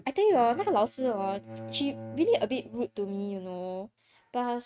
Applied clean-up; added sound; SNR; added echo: neural mask model RNNoise.